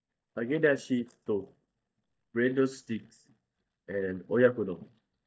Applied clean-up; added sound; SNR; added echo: neural mask model DeepFilterNet 3.